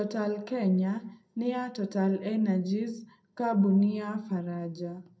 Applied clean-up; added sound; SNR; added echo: none; none; none; reverberation time 0.2 s.